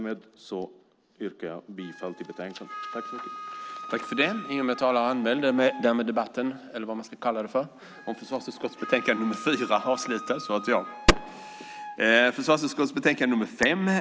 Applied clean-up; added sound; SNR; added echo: none; Wind instrument, woodwind instrument; 15 dB; none.